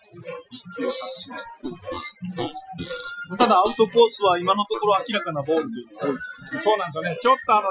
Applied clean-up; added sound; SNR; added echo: classical method Wiener filter.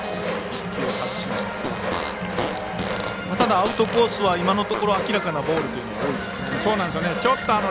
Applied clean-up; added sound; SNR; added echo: none; Fart; 11 dB; none.